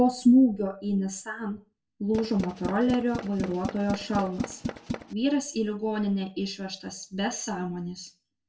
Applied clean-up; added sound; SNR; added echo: none; Tools; 8 dB; reverberation time 0.2 s.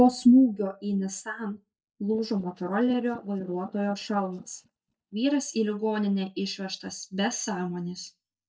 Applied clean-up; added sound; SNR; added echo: neural mask model DeepFilterNet 3.